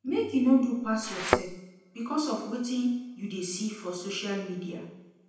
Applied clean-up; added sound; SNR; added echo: none; Thump, thud; 0 dB; reverberation time 0.9 s.